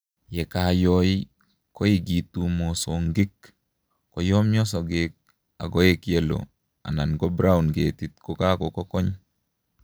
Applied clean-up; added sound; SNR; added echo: none; none; none; none.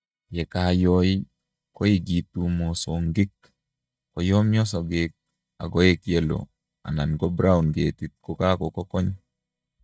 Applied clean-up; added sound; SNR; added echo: neural mask model DeepFilterNet 3.